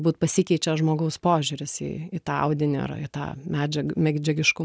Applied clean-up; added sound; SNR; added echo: none; none; none; none.